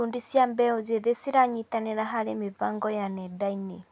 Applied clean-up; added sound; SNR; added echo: none; none; none; none.